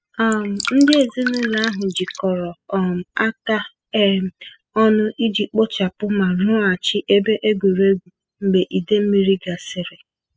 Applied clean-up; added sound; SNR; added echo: classical method spectral subtraction.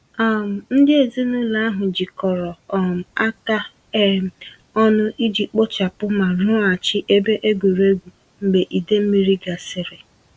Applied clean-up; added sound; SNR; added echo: none; none; none; none.